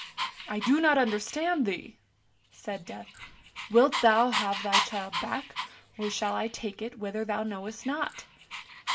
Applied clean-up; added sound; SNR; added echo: none; Dog; 7 dB; none.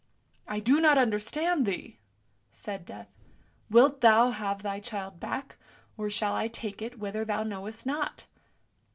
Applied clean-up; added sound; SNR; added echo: none; none; none; none.